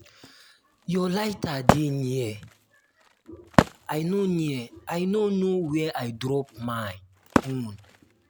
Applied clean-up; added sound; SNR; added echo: none; Wood; 2 dB; none.